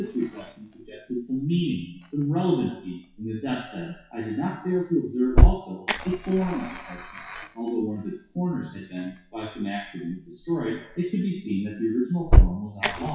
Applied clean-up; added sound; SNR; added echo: classical method WPE with log-MMSE.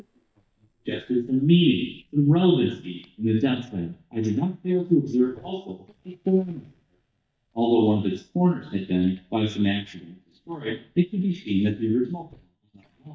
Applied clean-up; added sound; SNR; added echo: neural mask model DeepFilterNet 3.